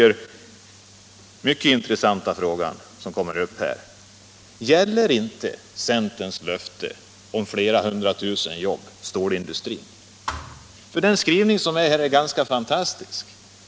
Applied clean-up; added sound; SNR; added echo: none; Thump, thud; 13 dB; none.